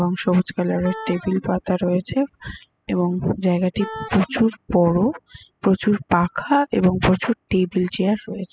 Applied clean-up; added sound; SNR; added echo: classical method spectral subtraction.